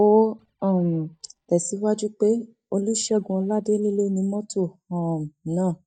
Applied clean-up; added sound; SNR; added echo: neural mask model DeepFilterNet 3.